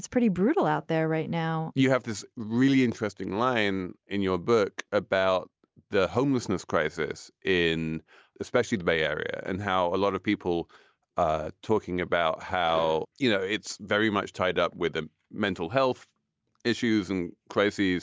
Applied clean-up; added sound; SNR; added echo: none; none; none; none.